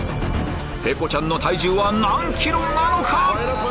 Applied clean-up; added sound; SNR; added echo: none; none; none; none.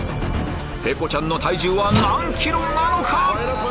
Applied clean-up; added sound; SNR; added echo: none; Slam / Tools; 7 dB; none.